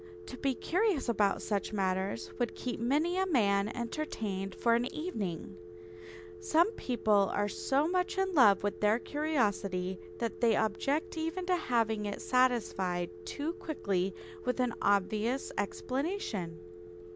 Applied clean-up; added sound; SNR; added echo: none; Telephone; 15 dB; none.